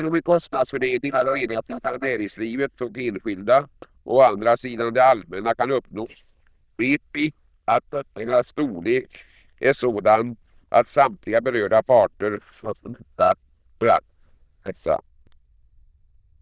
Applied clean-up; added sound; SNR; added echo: neural diffusion model UNIVERSE++.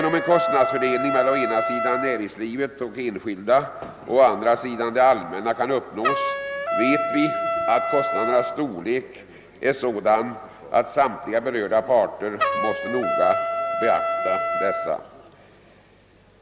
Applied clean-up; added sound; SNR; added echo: none; Trumpet; 4 dB; none.